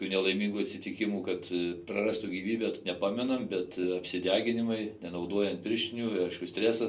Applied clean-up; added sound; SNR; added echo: none; none; none; reverberation time 0.2 s.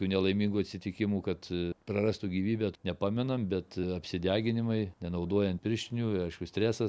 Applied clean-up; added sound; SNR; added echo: none; none; none; none.